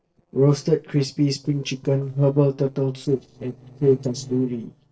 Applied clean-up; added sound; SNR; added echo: neural separator model SepFormer DNS4.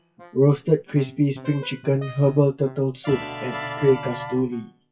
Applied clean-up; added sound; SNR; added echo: classical method WPE with log-MMSE.